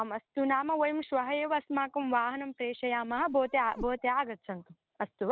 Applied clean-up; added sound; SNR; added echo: none; Meow; 15 dB; none.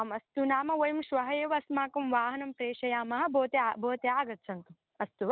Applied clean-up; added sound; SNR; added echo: none; none; none; none.